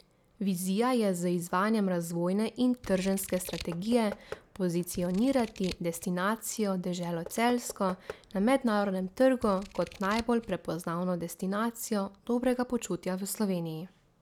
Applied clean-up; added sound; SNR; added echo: none; Scissors + Knock / Wood; 17 dB; none.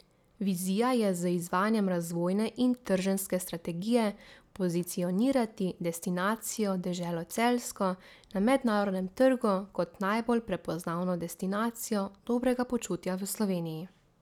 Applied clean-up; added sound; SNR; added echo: none; none; none; none.